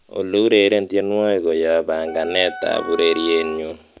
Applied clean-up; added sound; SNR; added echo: none; Wind instrument, woodwind instrument; 14 dB; none.